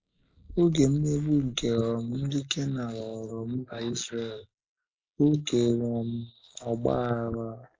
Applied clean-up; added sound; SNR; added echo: neural mask model Resemble Enhance denoiser.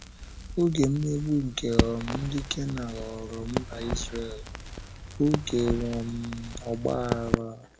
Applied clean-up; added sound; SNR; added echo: none; Crackle; 4 dB; none.